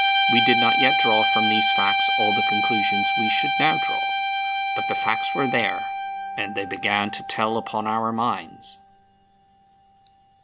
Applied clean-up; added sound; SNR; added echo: none; Guitar; -4 dB; none.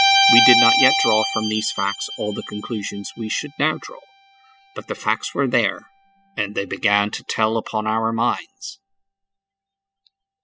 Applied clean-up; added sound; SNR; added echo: classical method spectral subtraction.